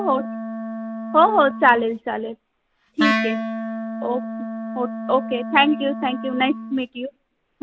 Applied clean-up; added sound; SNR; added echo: none; Wind instrument, woodwind instrument; 6 dB; none.